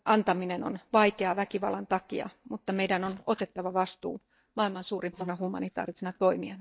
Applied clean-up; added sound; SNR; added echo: neural mask model DeepFilterNet 3.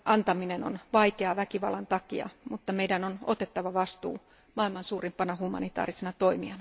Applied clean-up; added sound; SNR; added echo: none; none; none; none.